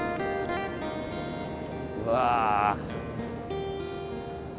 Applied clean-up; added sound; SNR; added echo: none; none; none; none.